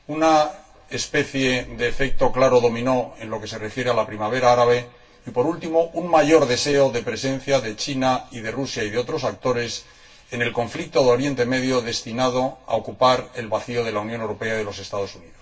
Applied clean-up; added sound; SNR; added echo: none; none; none; reverberation time 0.2 s.